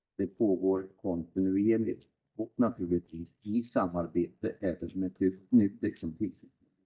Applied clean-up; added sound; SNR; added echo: neural mask model DeepFilterNet 3.